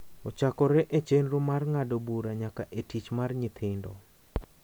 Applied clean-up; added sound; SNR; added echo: none; none; none; none.